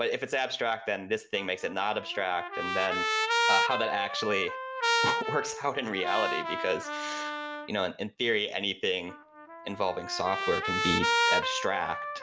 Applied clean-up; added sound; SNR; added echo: none; Trumpet; 0 dB; none.